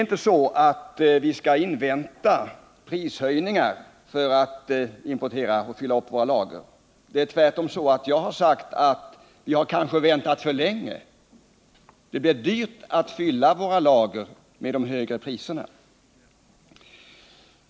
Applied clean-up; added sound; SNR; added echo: none; none; none; none.